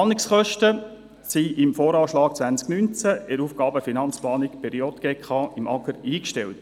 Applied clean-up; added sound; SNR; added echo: none; none; none; none.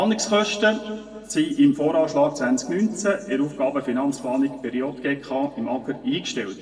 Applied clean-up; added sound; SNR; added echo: none; none; none; reverberation time 1.7 s.